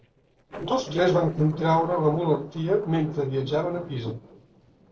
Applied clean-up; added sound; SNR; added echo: neural separator model SepFormer DNS4.